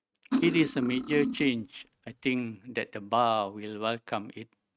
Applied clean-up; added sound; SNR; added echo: neural mask model RNNoise.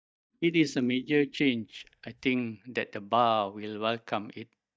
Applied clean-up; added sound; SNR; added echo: neural mask model DeepFilterNet 3.